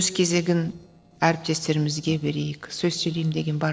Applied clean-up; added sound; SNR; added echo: neural separator model SepFormer DNS4.